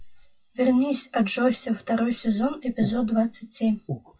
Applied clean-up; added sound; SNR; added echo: classical method WPE with log-MMSE.